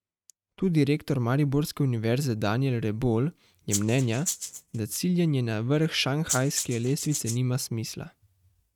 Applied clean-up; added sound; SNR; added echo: neural mask model RNNoise.